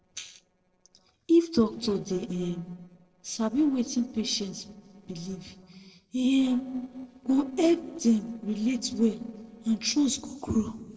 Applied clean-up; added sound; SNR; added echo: neural separator model SepFormer DNS4.